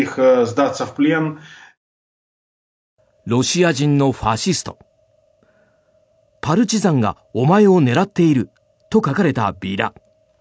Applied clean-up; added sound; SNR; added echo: none; none; none; none.